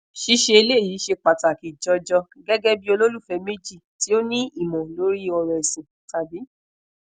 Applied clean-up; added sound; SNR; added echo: none; none; none; none.